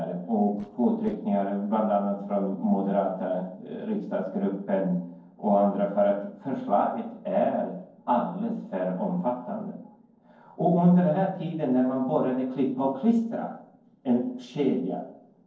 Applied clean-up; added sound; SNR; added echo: neural separator model SepFormer DNS4.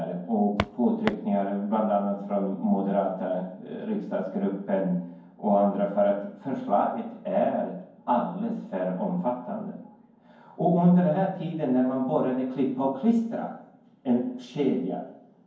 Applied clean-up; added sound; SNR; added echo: none; Walk, footsteps; 5 dB; reverberation time 0.9 s.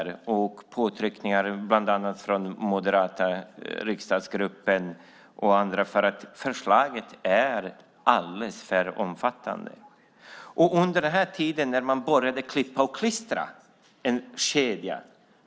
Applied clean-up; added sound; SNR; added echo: none; none; none; none.